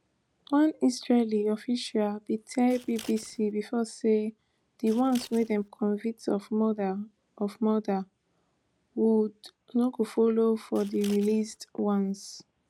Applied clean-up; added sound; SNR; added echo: none; Scissors; 19 dB; none.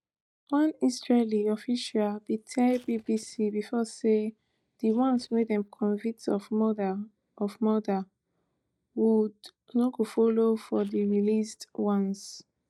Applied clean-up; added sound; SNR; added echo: neural mask model DeepFilterNet 3.